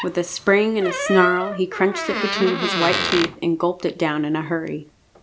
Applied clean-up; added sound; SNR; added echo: none; Door; 7 dB; none.